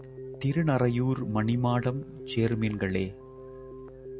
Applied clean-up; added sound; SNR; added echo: none; Keyboard (musical); 15 dB; none.